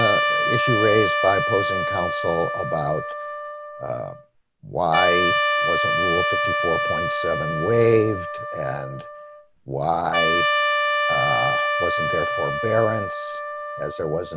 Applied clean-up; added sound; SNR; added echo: none; Trumpet; -1 dB; none.